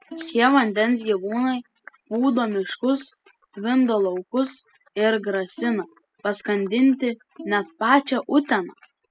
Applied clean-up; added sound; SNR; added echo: classical method spectral subtraction.